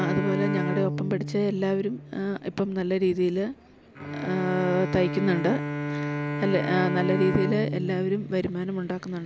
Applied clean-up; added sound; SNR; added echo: none; Bowed string instrument; 5 dB; none.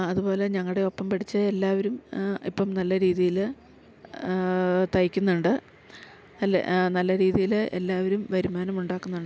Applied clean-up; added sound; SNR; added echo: none; none; none; none.